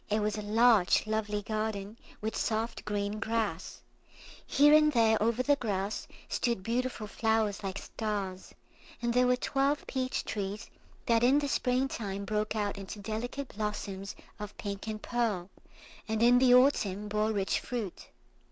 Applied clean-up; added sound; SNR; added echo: none; none; none; none.